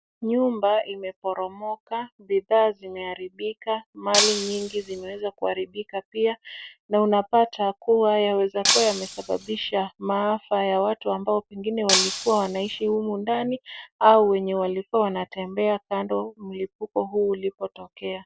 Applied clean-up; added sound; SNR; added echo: none; Shatter; 2 dB; none.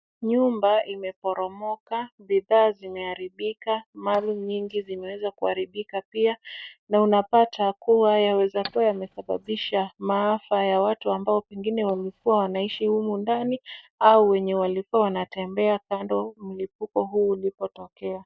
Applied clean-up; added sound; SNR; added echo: neural mask model DeepFilterNet 3.